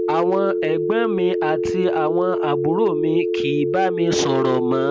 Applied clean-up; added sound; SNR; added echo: none; Telephone; 0 dB; none.